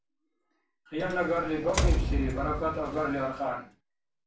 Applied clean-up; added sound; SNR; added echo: none; Door; -1 dB; reverberation time 0.3 s.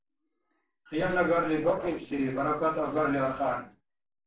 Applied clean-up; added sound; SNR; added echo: neural separator model SepFormer DNS4.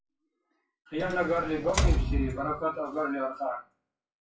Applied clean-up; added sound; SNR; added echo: classical method WPE with log-MMSE.